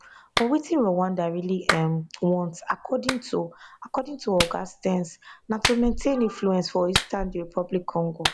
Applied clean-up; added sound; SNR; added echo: none; Clapping; 6 dB; none.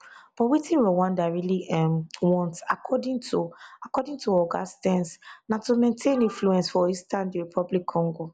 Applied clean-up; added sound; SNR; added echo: none; none; none; none.